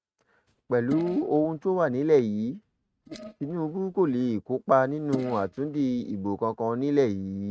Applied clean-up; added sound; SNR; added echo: neural mask model RNNoise.